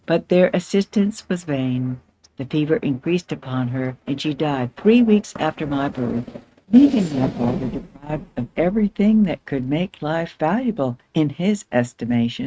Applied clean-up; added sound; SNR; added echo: neural mask model RNNoise.